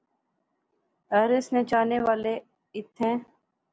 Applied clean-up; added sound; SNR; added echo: none; none; none; none.